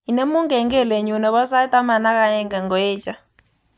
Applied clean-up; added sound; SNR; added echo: neural mask model DeepFilterNet 3.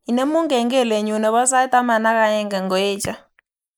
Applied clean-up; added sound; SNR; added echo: neural mask model Resemble Enhance denoiser.